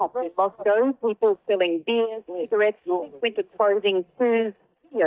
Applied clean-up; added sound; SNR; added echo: neural mask model DeepFilterNet 3.